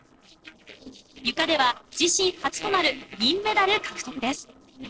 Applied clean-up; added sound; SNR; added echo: neural separator model SepFormer DNS4.